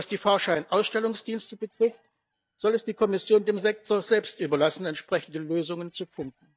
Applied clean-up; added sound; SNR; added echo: neural mask model DeepFilterNet 3.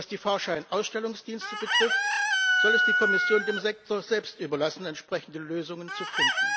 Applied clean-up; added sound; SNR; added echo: none; Chicken, rooster; -2 dB; none.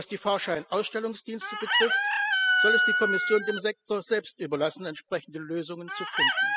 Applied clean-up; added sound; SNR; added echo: classical method spectral subtraction.